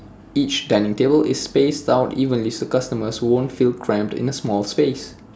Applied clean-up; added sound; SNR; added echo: none; none; none; none.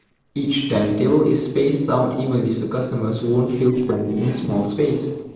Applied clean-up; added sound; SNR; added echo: neural separator model SepFormer DNS4.